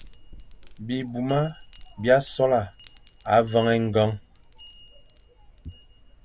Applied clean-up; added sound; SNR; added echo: none; Chime; 6 dB; none.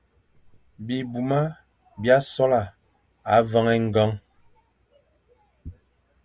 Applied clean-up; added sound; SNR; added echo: none; none; none; none.